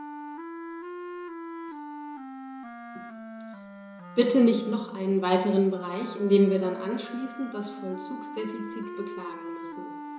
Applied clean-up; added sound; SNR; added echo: none; Wind instrument, woodwind instrument; 11 dB; reverberation time 1.3 s.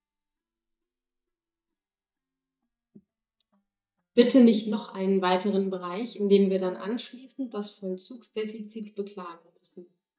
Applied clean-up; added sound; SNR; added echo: neural mask model DeepFilterNet 3.